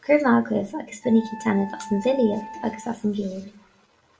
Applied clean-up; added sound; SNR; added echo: none; Wind instrument, woodwind instrument; 17 dB; reverberation time 0.3 s.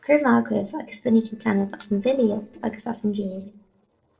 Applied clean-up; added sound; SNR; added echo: neural separator model SepFormer DNS4.